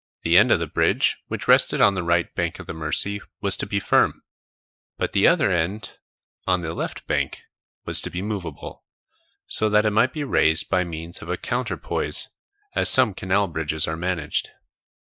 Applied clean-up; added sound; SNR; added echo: neural mask model Resemble Enhance denoiser.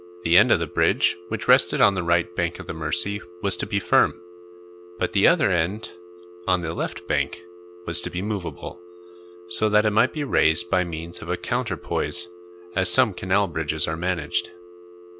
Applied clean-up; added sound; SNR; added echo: none; Telephone; 19 dB; none.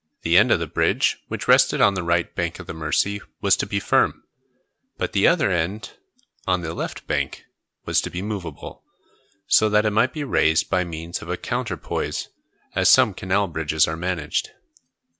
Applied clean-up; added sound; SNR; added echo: none; none; none; none.